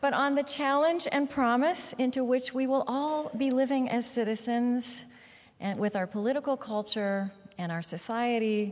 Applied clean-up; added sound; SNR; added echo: none; none; none; none.